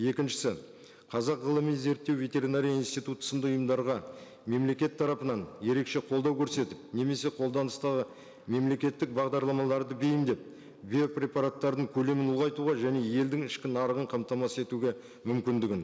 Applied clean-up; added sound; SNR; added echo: none; none; none; none.